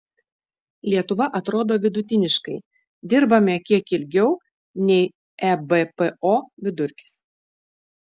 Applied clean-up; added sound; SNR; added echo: none; none; none; none.